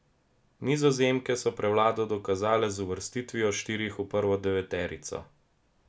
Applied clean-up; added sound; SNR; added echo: none; none; none; none.